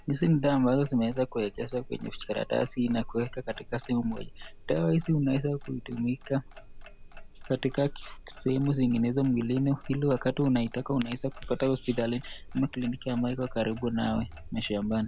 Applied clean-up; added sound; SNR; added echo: none; Clock; 14 dB; none.